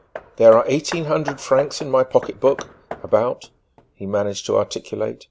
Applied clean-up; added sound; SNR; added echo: none; Hammer; 17 dB; none.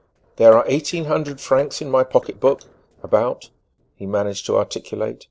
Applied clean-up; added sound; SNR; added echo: neural separator model SepFormer DNS4.